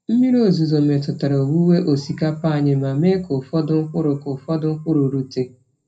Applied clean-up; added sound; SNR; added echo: none; none; none; reverberation time 0.4 s.